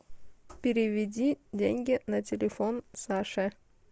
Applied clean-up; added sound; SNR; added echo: none; none; none; none.